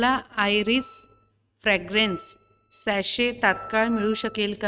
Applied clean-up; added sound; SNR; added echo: neural mask model RNNoise.